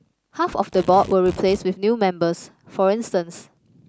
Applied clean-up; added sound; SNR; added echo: none; Packing tape, duct tape; 18 dB; none.